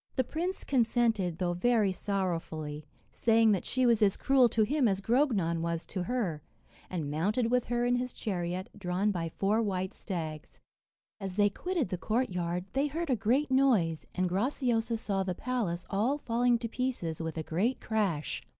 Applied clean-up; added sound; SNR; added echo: none; none; none; none.